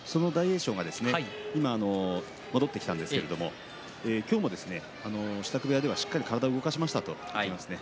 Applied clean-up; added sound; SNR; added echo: none; none; none; none.